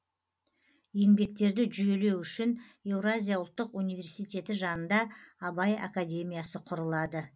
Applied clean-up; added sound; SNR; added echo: none; none; none; none.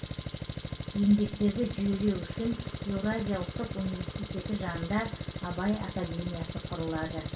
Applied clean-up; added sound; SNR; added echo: none; Engine; 6 dB; reverberation time 0.3 s.